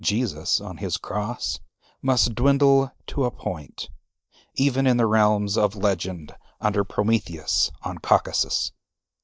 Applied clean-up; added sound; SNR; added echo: neural mask model DeepFilterNet 3.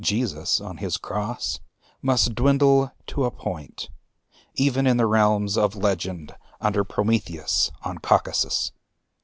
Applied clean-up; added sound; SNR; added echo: none; Walk, footsteps; 19 dB; none.